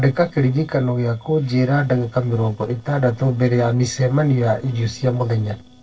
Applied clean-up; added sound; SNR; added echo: neural separator model SepFormer DNS4.